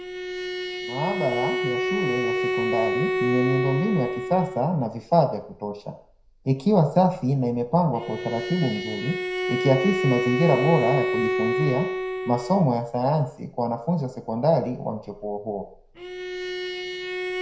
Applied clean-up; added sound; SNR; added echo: none; Bowed string instrument; 4 dB; reverberation time 0.4 s.